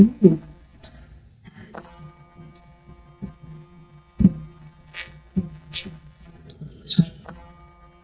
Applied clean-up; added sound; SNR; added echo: neural mask model DeepFilterNet 3.